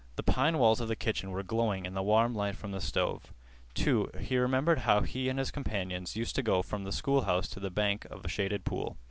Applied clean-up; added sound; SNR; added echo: none; none; none; none.